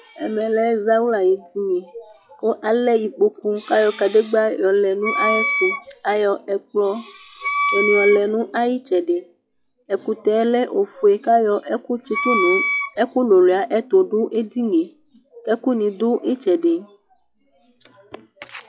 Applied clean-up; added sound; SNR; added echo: classical method log-MMSE.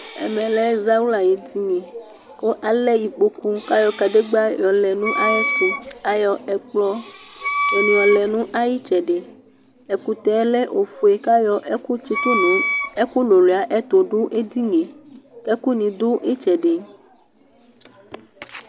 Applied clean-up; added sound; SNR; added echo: none; Wind instrument, woodwind instrument; 3 dB; none.